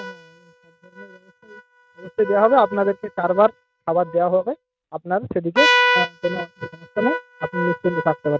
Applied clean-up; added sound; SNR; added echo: neural mask model RNNoise.